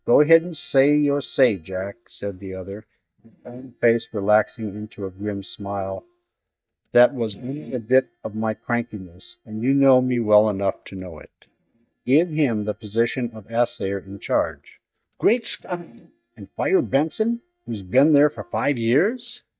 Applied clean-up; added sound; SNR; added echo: neural mask model DeepFilterNet 3.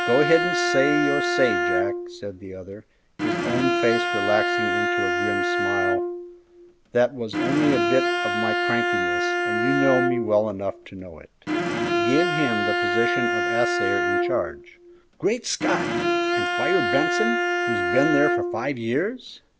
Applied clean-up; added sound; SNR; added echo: none; Bowed string instrument; -2 dB; none.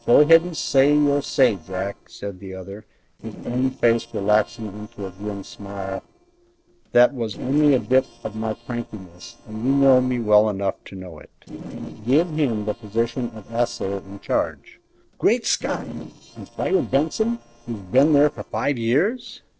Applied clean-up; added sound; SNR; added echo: neural separator model SepFormer DNS4.